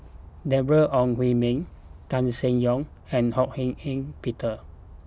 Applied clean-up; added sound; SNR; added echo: none; Bird vocalization, bird call, bird song; 20 dB; none.